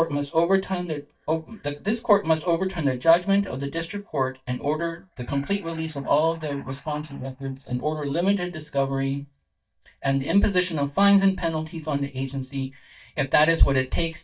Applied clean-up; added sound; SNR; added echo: neural mask model DeepFilterNet 3.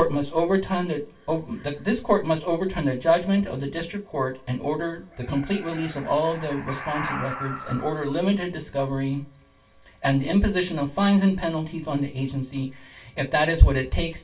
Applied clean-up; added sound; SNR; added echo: none; Animal; 12 dB; reverberation time 0.2 s.